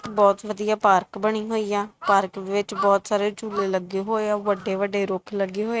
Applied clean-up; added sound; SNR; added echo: neural mask model RNNoise.